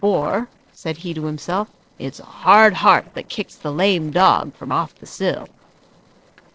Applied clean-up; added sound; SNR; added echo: neural separator model SepFormer DNS4.